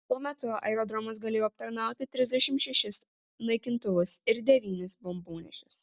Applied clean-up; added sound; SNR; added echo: none; none; none; none.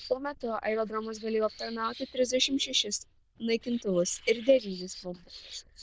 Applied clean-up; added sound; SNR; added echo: neural diffusion model UNIVERSE++.